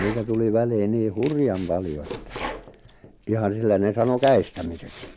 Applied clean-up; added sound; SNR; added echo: none; Domestic sounds, home sounds; 15 dB; none.